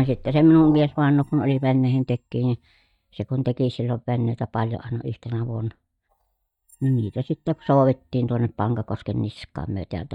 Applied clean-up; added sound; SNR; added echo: neural mask model DeepFilterNet 3.